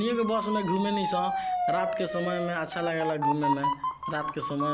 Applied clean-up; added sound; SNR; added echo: none; Motor vehicle (road) / Siren; 1 dB; none.